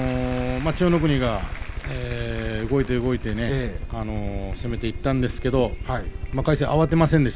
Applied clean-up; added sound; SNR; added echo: none; Aircraft; 7 dB; none.